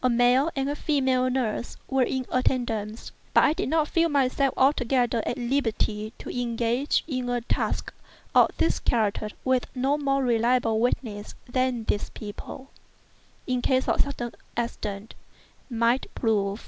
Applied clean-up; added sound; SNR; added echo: none; none; none; none.